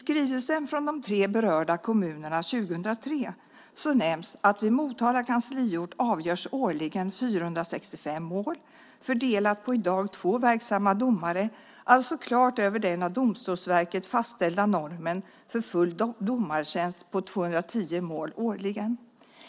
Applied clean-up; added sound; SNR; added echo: none; none; none; none.